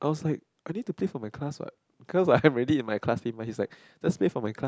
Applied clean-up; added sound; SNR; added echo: none; none; none; none.